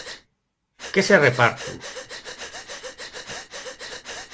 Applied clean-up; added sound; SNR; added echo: none; Breathing; 12 dB; none.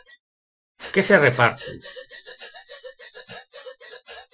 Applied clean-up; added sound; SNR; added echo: classical method Wiener filter.